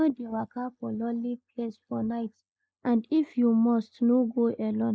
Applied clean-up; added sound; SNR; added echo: neural mask model Resemble Enhance denoiser.